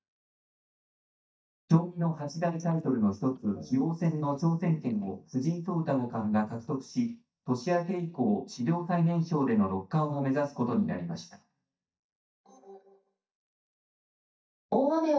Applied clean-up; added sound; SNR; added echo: neural mask model DeepFilterNet 3.